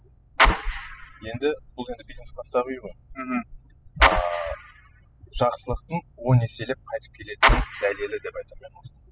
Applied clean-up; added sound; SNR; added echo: classical method spectral subtraction.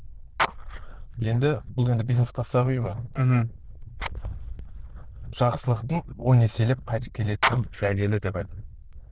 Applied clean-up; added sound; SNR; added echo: neural diffusion model UNIVERSE++.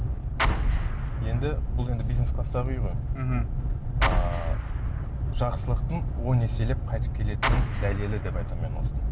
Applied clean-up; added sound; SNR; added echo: none; Explosion; 4 dB; none.